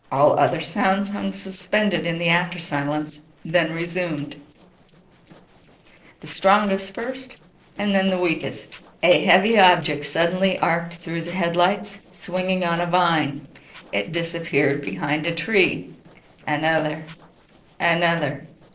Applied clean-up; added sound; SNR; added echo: neural separator model SepFormer DNS4.